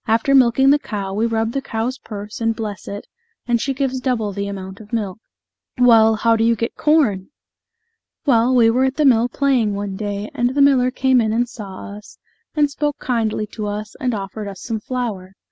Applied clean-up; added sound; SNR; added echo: none; none; none; none.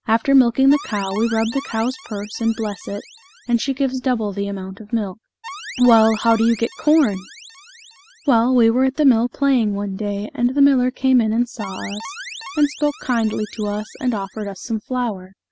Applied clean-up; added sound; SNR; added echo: none; Alarm; 16 dB; none.